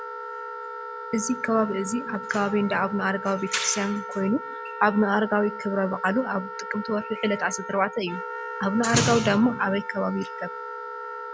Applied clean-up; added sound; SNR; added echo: none; Wind instrument, woodwind instrument; 9 dB; none.